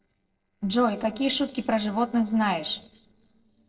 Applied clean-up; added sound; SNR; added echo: neural separator model SepFormer DNS4.